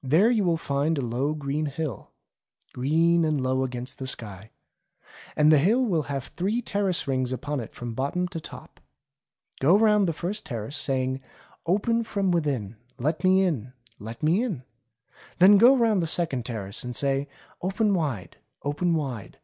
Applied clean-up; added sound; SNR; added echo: none; none; none; none.